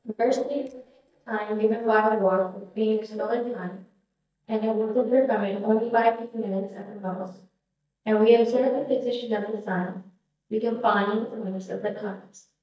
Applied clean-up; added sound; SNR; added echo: neural mask model DeepFilterNet 3.